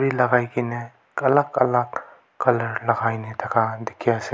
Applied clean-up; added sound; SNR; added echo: none; none; none; none.